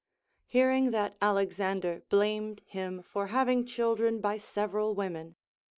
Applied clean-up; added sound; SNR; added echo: neural mask model Resemble Enhance denoiser.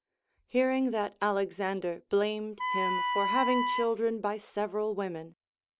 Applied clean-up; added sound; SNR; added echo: none; Wind instrument, woodwind instrument; -1 dB; none.